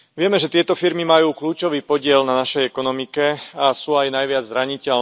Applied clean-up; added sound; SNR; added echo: none; none; none; none.